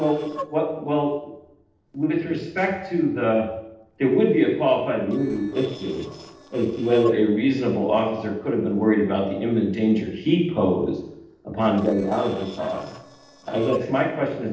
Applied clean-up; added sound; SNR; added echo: neural separator model SepFormer DNS4.